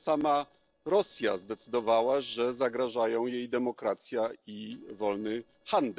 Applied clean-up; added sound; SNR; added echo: neural separator model SepFormer DNS4.